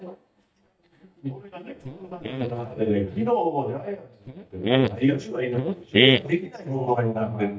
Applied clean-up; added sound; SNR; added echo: neural mask model DeepFilterNet 3.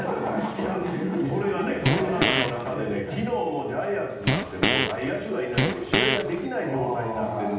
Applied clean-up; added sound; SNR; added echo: none; Fart; -2 dB; reverberation time 0.8 s.